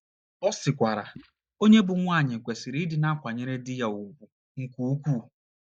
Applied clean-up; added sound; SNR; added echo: neural mask model DeepFilterNet 3.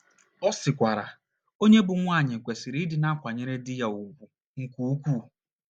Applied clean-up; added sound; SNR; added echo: none; none; none; none.